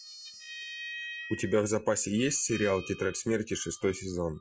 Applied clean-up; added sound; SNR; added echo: classical method Wiener filter.